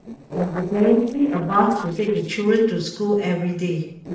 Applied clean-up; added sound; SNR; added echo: neural separator model SepFormer DNS4.